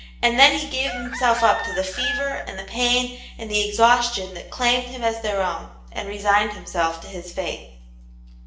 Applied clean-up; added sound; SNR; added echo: none; Chicken, rooster; 10 dB; reverberation time 0.6 s.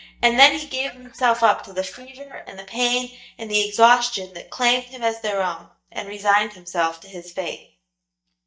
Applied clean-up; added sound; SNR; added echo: neural mask model DeepFilterNet 3.